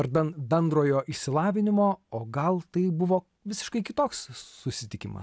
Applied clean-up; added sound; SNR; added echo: none; none; none; none.